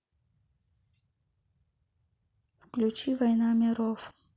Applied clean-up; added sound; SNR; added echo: none; none; none; none.